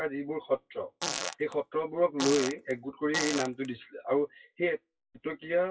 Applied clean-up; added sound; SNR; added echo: classical method WPE with log-MMSE.